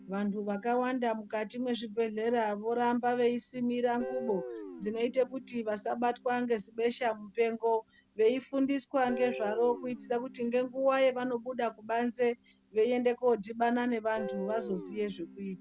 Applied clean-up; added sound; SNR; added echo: none; Guitar; 15 dB; none.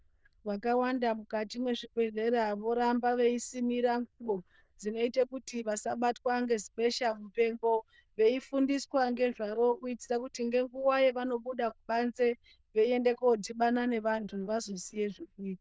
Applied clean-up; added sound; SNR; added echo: neural diffusion model UNIVERSE++.